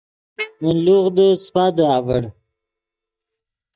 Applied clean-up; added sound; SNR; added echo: neural mask model DeepFilterNet 3.